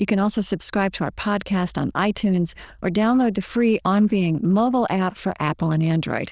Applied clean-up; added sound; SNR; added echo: neural diffusion model UNIVERSE++.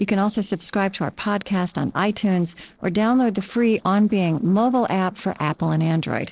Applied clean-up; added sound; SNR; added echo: neural separator model SepFormer DNS4.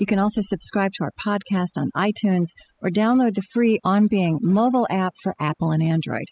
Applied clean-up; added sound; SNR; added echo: classical method spectral subtraction.